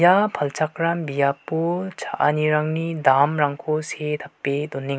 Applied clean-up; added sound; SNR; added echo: none; none; none; none.